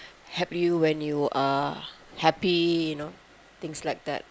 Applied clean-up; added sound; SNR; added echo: none; none; none; none.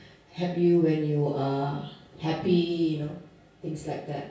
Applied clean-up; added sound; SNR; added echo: none; none; none; reverberation time 0.6 s.